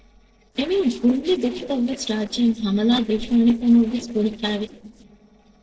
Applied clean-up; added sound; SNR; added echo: neural separator model SepFormer DNS4.